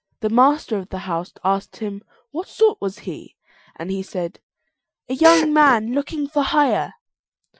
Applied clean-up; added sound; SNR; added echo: classical method Wiener filter.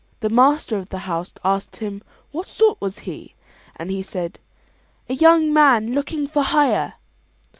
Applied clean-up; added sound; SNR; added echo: none; none; none; none.